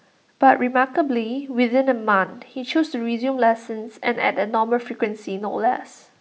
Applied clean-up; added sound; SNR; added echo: none; none; none; none.